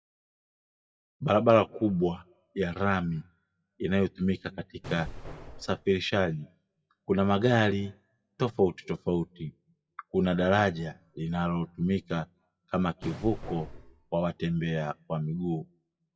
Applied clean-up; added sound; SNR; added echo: classical method WPE with log-MMSE.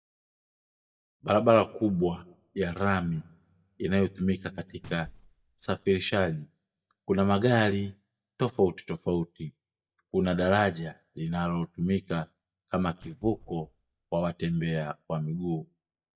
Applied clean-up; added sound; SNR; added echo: neural mask model DeepFilterNet 3.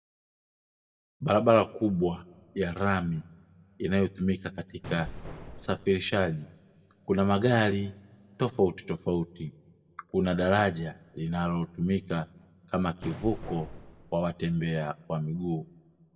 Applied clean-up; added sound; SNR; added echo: none; Explosion; 16 dB; reverberation time 1.0 s.